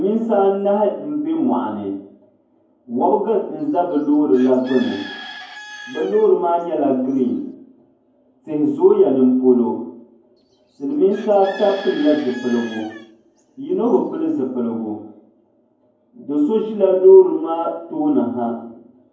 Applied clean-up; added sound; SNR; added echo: none; Bird / Chicken, rooster; 19 dB; reverberation time 0.9 s.